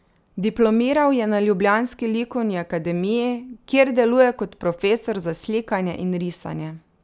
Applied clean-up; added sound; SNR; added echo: none; none; none; none.